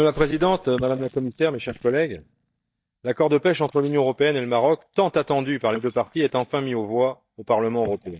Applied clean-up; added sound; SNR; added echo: neural mask model DeepFilterNet 3.